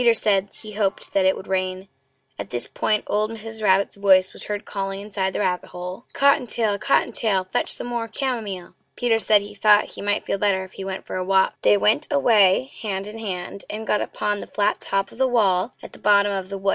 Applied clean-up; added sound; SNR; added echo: none; none; none; none.